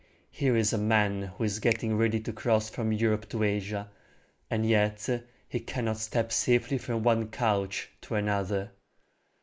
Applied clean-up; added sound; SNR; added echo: neural mask model Resemble Enhance denoiser.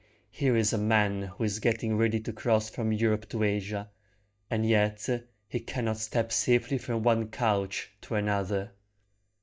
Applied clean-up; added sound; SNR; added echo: neural mask model DeepFilterNet 3.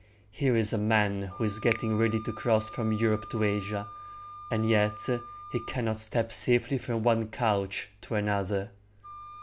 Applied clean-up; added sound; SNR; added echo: none; Wind instrument, woodwind instrument + Finger snapping; 16 dB; none.